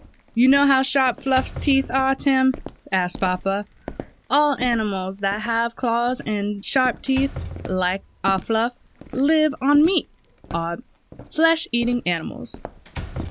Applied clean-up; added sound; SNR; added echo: none; Slam + Walk, footsteps; 15 dB; none.